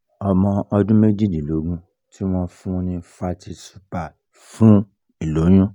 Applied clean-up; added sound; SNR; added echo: none; none; none; none.